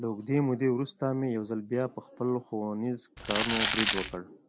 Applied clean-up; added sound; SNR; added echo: none; Crumpling, crinkling; -3 dB; none.